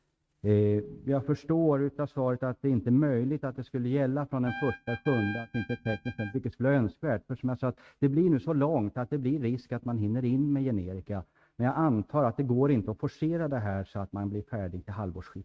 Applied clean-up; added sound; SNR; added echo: neural mask model RNNoise.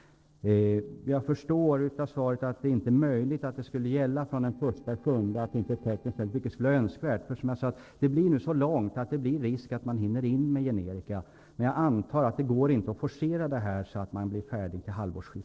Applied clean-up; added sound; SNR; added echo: neural separator model SepFormer DNS4.